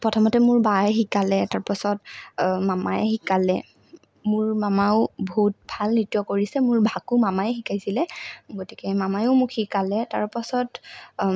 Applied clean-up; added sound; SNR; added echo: none; none; none; none.